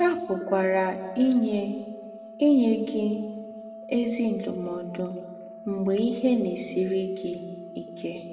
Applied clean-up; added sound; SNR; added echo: none; Organ; 16 dB; reverberation time 1.6 s.